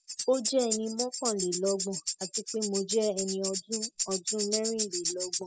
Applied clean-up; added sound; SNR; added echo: classical method spectral subtraction.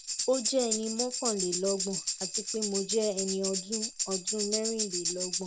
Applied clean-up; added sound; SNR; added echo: none; Tambourine; 0 dB; none.